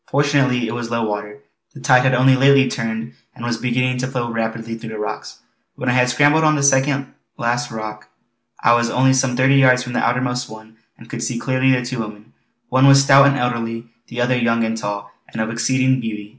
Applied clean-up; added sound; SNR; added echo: none; none; none; none.